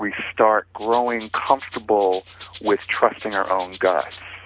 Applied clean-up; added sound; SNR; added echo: none; Rattle (instrument); 4 dB; none.